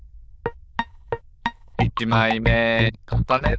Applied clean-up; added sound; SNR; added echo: neural diffusion model UNIVERSE++.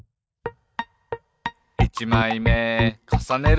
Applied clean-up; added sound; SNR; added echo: neural mask model RNNoise.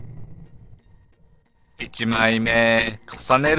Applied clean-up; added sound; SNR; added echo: neural separator model SepFormer DNS4.